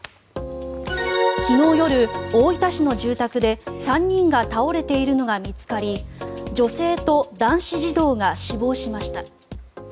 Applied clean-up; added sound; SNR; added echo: none; none; none; none.